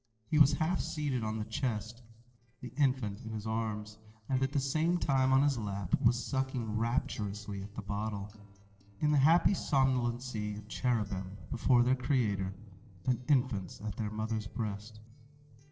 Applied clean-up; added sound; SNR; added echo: neural separator model SepFormer DNS4.